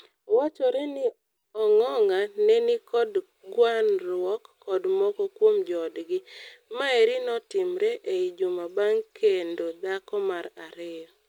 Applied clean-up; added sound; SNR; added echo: none; none; none; none.